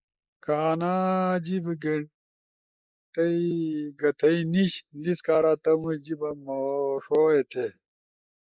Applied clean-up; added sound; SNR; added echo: neural mask model Resemble Enhance denoiser.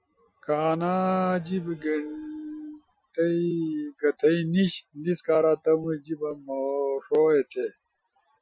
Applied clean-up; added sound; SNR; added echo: classical method Wiener filter.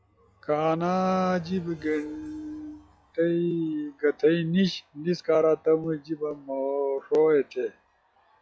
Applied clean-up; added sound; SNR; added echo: classical method log-MMSE.